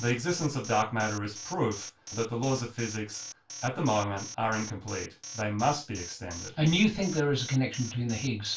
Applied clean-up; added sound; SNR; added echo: none; Alarm; 14 dB; reverberation time 0.3 s.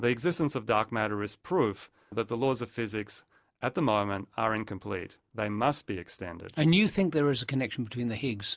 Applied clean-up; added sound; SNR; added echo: none; none; none; none.